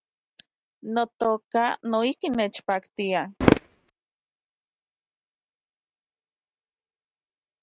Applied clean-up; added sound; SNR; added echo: neural mask model RNNoise.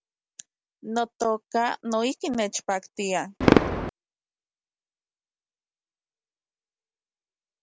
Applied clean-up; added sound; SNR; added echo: none; Fireworks; 0 dB; none.